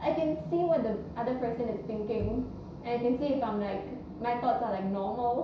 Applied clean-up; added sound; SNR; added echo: none; Bowed string instrument; 12 dB; reverberation time 0.6 s.